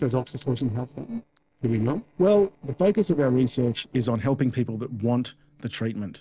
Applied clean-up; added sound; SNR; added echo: neural separator model SepFormer DNS4.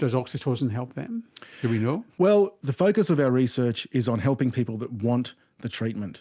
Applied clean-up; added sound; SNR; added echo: none; none; none; none.